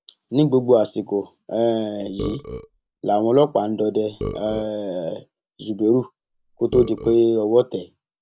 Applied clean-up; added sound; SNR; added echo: none; Burping, eructation; 13 dB; none.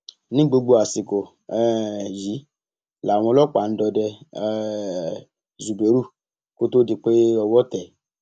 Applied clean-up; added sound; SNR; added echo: none; none; none; none.